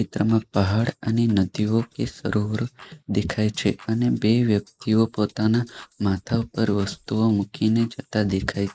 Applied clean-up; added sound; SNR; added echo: neural mask model Resemble Enhance denoiser.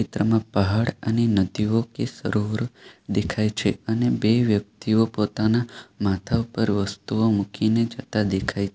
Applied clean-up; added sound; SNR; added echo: none; none; none; none.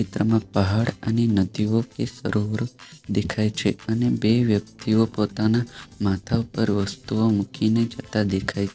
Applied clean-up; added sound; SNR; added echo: neural separator model SepFormer DNS4.